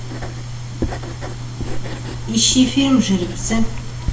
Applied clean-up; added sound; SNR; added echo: none; Writing; 4 dB; reverberation time 0.7 s.